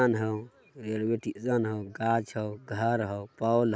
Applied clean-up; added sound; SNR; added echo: none; none; none; none.